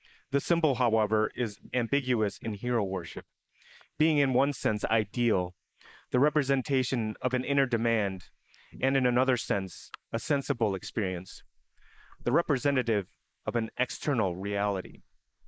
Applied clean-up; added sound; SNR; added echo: neural mask model Resemble Enhance denoiser.